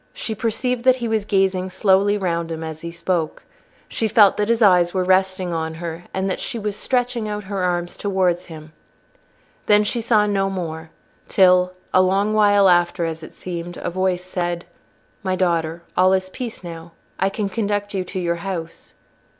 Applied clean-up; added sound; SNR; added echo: none; none; none; none.